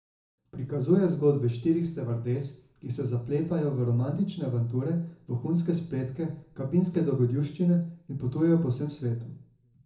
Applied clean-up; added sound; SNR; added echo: none; none; none; reverberation time 0.5 s.